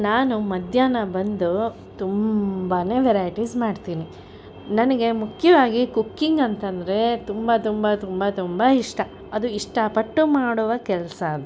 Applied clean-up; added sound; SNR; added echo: none; none; none; none.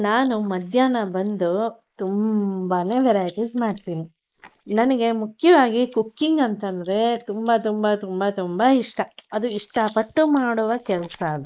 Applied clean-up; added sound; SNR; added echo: neural mask model Resemble Enhance denoiser.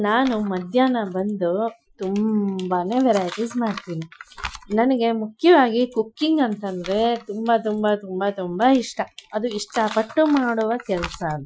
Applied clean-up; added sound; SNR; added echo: classical method Wiener filter.